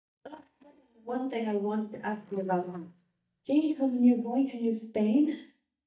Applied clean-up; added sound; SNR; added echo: neural mask model DeepFilterNet 3.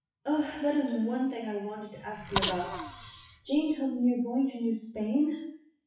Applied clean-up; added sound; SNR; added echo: classical method WPE with log-MMSE.